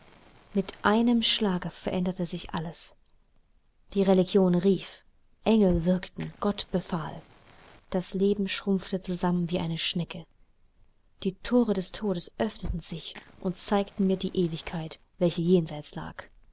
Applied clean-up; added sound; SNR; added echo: none; Fire; 20 dB; none.